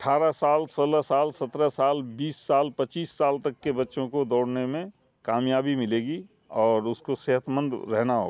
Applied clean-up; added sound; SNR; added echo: none; none; none; none.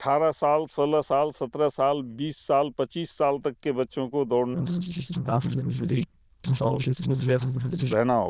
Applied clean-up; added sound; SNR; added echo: neural diffusion model UNIVERSE++.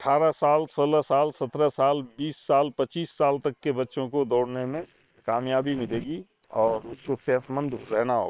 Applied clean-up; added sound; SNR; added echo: neural separator model SepFormer WHAM!.